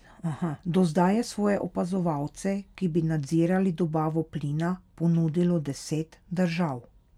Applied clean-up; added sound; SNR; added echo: none; none; none; none.